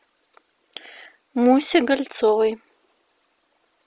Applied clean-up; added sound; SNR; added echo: none; none; none; none.